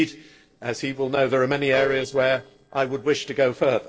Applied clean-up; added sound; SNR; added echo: neural separator model SepFormer DNS4.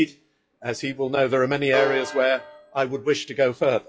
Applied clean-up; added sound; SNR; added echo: classical method WPE with log-MMSE.